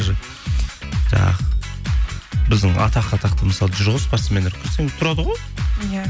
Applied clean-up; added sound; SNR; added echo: none; none; none; none.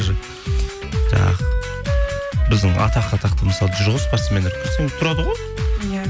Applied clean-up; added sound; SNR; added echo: none; Wind instrument, woodwind instrument; 12 dB; none.